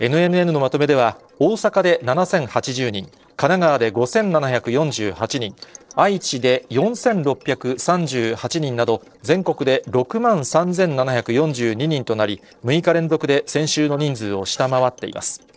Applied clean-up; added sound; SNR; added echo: neural separator model SepFormer DNS4.